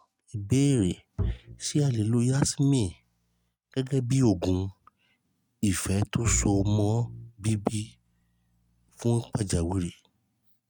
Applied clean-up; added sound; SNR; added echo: neural mask model RNNoise.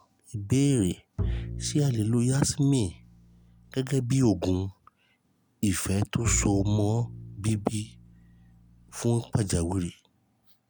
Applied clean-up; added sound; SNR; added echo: none; Bowed string instrument; 9 dB; none.